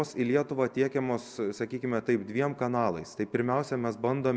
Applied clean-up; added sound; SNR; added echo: none; none; none; none.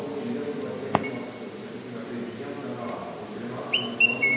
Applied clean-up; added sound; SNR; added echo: none; Chirp, tweet; -3 dB; reverberation time 1.9 s.